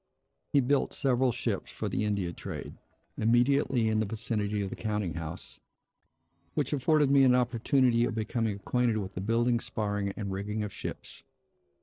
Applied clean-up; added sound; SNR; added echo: neural separator model SepFormer DNS4.